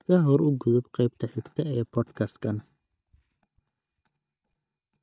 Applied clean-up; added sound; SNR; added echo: neural mask model DeepFilterNet 3.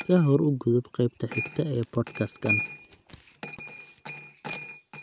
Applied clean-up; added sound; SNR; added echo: none; Coin (dropping); 10 dB; none.